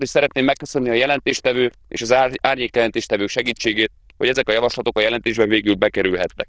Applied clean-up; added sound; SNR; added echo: neural diffusion model UNIVERSE++.